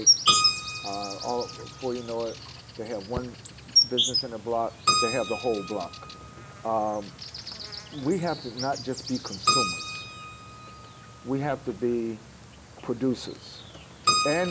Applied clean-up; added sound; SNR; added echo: none; Keyboard (musical) + Insect; -2 dB; none.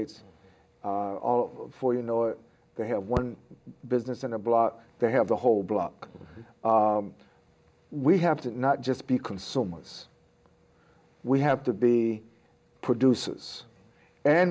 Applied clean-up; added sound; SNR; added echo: none; none; none; none.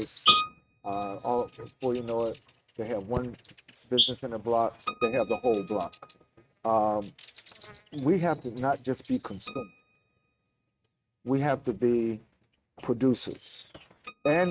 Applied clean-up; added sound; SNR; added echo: neural mask model RNNoise.